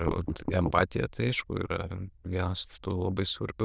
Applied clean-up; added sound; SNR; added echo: neural diffusion model UNIVERSE++.